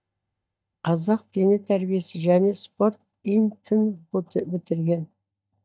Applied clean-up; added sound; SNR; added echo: neural mask model DeepFilterNet 3.